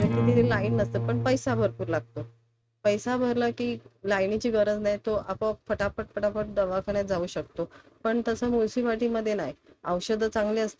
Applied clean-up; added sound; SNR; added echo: neural mask model RNNoise.